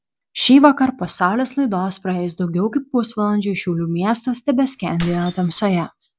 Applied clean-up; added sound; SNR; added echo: none; Keys jangling; 15 dB; none.